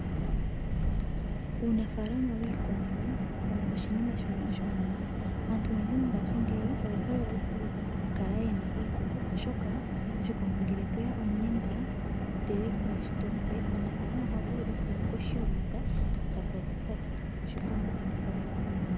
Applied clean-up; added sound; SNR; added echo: none; Car; -5 dB; none.